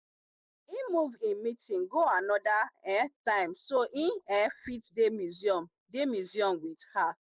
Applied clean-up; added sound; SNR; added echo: neural mask model Resemble Enhance denoiser.